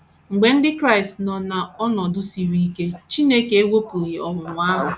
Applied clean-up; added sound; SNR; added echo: none; none; none; none.